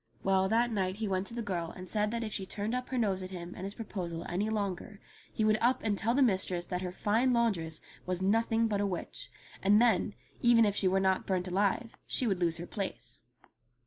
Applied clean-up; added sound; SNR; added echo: none; none; none; none.